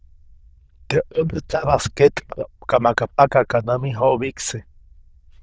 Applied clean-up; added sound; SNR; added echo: neural diffusion model UNIVERSE++.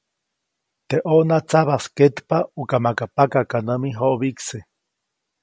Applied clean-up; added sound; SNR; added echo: none; none; none; none.